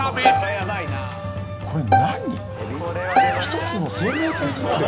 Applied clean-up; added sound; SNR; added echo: none; Bowed string instrument; -1 dB; none.